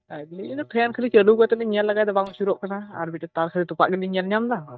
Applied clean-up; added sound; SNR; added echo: neural mask model DeepFilterNet 3.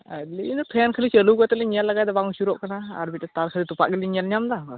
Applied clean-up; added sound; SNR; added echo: none; none; none; none.